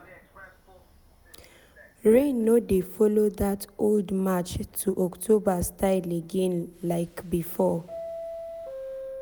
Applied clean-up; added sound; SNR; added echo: none; Subway, metro, underground; 18 dB; none.